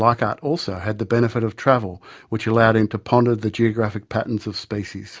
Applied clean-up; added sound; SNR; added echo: none; none; none; none.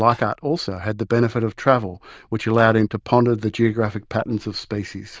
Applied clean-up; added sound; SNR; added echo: neural diffusion model UNIVERSE++.